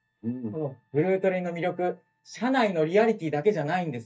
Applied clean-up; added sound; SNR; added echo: neural mask model DeepFilterNet 3.